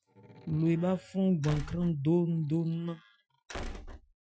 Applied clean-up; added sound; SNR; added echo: classical method Wiener filter.